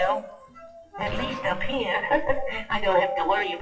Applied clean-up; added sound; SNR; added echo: classical method WPE with log-MMSE.